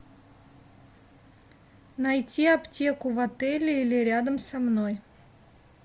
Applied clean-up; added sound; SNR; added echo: none; none; none; none.